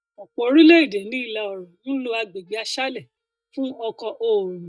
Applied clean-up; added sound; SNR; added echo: neural mask model DeepFilterNet 3.